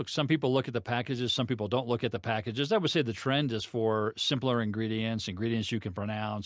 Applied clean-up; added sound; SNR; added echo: none; none; none; none.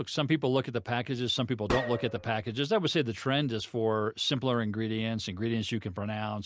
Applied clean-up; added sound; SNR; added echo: none; Gunshot, gunfire; 8 dB; none.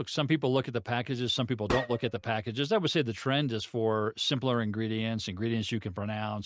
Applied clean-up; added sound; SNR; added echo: neural mask model RNNoise.